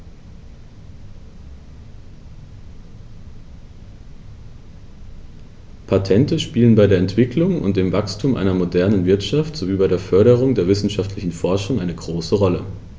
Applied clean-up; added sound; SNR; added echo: none; none; none; none.